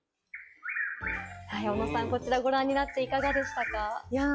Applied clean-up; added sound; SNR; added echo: classical method log-MMSE.